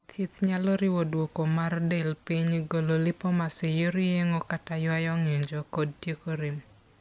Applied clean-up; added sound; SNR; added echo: none; none; none; none.